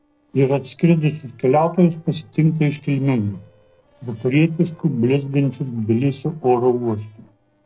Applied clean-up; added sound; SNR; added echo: neural separator model SepFormer DNS4.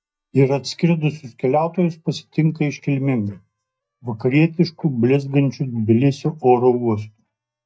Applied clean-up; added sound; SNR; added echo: neural mask model DeepFilterNet 3.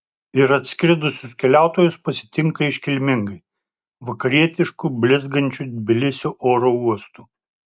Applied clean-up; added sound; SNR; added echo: none; none; none; none.